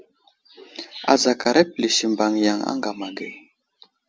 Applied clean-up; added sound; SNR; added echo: none; none; none; none.